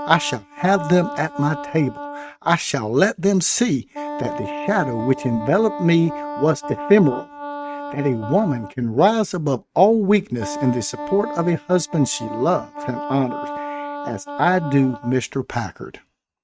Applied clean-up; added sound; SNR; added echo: neural mask model RNNoise.